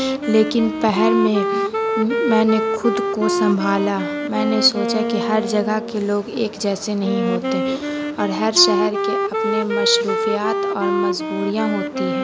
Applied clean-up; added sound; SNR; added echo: none; Wind instrument, woodwind instrument; 1 dB; none.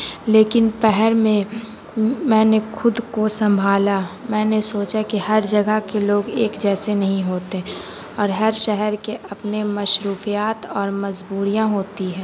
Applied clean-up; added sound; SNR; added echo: none; none; none; none.